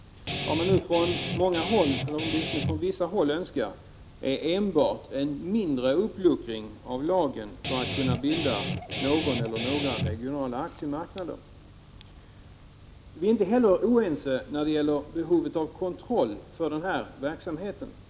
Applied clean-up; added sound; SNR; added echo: none; Guitar; 1 dB; none.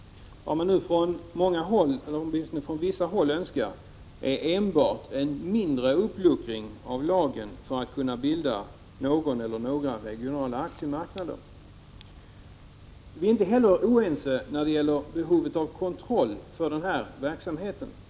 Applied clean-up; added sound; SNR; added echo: none; none; none; none.